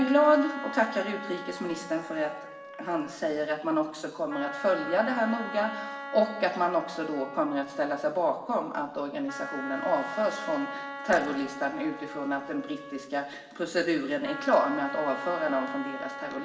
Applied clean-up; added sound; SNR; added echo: none; Wind instrument, woodwind instrument; 11 dB; reverberation time 1.0 s.